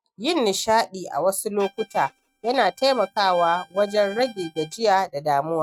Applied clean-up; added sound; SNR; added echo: neural mask model RNNoise.